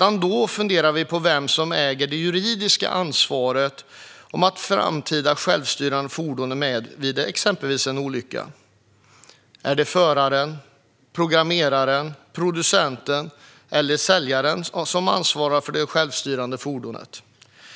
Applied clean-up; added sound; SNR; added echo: none; none; none; none.